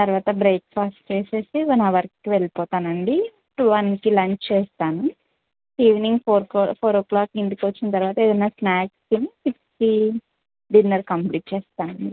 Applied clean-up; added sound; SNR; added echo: none; none; none; none.